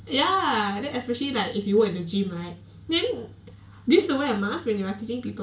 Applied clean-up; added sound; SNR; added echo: none; none; none; reverberation time 0.3 s.